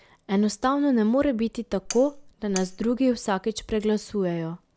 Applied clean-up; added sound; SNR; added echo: none; Cutlery, silverware; 13 dB; none.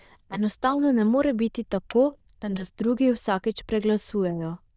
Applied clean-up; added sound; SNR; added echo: neural diffusion model UNIVERSE++.